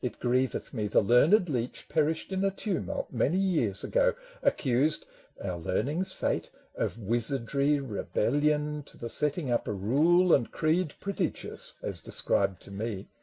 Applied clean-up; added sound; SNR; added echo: none; none; none; none.